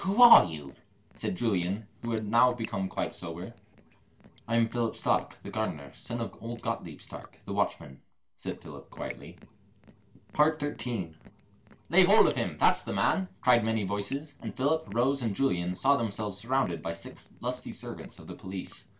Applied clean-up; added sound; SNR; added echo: neural separator model SepFormer DNS4.